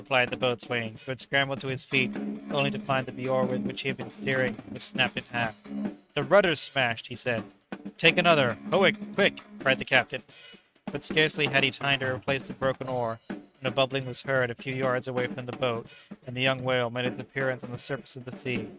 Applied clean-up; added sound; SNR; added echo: neural mask model RNNoise.